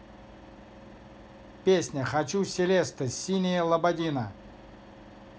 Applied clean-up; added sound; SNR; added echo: none; none; none; none.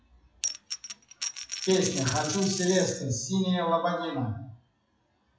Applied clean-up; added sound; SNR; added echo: classical method WPE with log-MMSE.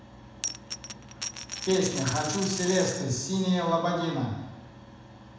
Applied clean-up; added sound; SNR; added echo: none; Coin (dropping); 7 dB; reverberation time 1.1 s.